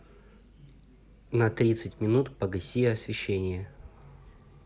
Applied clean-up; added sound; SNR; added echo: none; none; none; none.